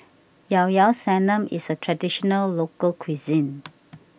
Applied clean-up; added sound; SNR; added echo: none; none; none; none.